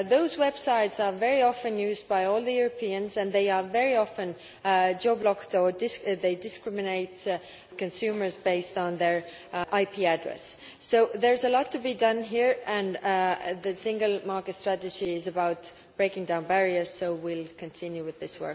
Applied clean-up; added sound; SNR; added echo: none; none; none; none.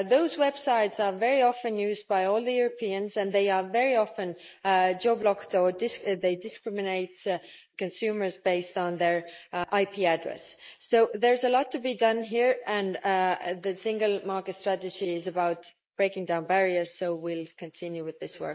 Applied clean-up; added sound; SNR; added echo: neural mask model Resemble Enhance denoiser.